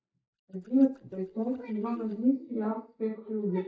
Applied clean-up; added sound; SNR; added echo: neural mask model DeepFilterNet 3.